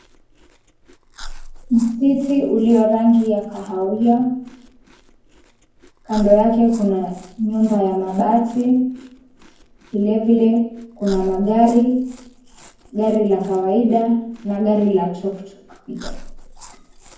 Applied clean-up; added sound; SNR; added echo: none; Chewing, mastication; 20 dB; reverberation time 0.9 s.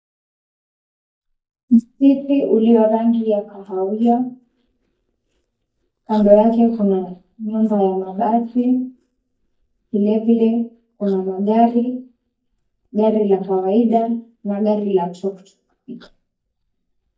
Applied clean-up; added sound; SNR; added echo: neural mask model DeepFilterNet 3.